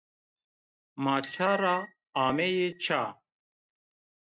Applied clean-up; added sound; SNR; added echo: neural mask model RNNoise.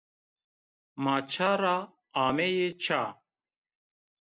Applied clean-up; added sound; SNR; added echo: none; none; none; none.